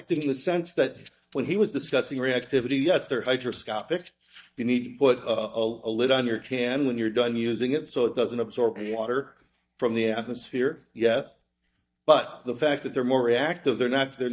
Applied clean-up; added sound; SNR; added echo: neural mask model DeepFilterNet 3.